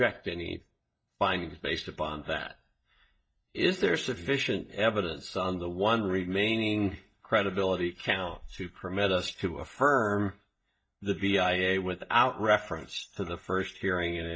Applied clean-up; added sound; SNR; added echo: neural mask model DeepFilterNet 3.